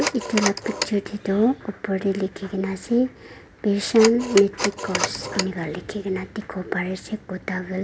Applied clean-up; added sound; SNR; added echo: none; Telephone; 9 dB; none.